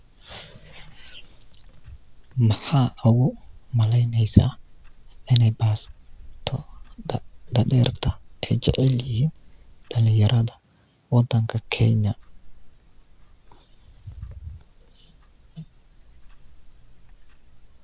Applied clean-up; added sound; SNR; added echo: none; Clock; 20 dB; none.